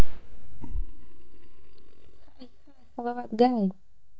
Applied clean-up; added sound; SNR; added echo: neural mask model DeepFilterNet 3.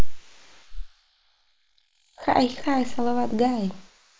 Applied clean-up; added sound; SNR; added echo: neural mask model Resemble Enhance denoiser.